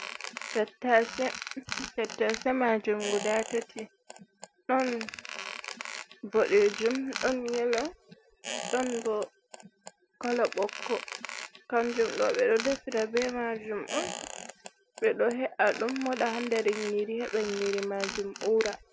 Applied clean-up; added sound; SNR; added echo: none; Squeak; 11 dB; none.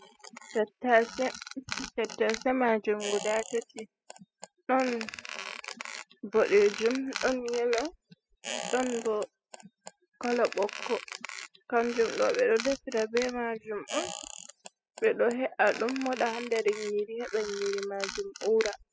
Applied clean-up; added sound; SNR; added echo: classical method spectral subtraction.